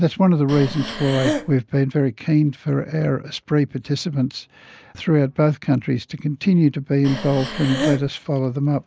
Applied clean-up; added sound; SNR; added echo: none; Breathing; 6 dB; none.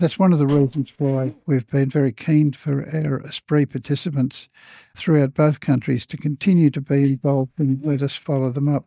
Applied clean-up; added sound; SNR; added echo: neural mask model DeepFilterNet 3.